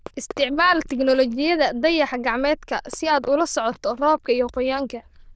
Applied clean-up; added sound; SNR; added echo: neural diffusion model UNIVERSE++.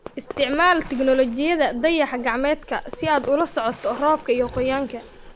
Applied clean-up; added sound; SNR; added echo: none; Bark + Fireworks; 16 dB; none.